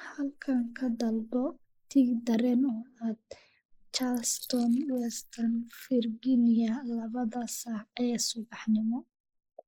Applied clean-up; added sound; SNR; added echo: neural mask model Resemble Enhance denoiser.